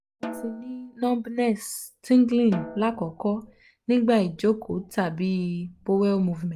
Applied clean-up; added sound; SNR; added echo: none; Snare drum; 16 dB; none.